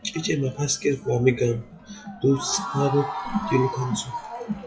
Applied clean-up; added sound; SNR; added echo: classical method WPE with log-MMSE.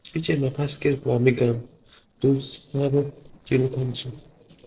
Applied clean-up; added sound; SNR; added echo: neural separator model SepFormer DNS4.